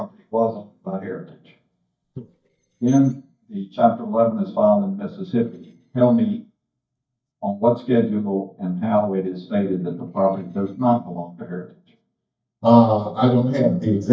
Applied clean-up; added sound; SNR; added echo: neural mask model DeepFilterNet 3.